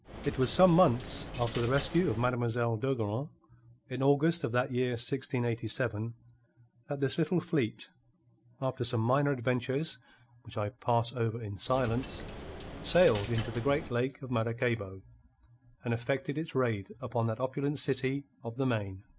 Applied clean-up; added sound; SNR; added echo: none; Coin (dropping); 10 dB; none.